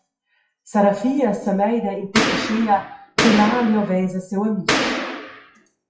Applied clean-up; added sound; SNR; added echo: classical method WPE with log-MMSE.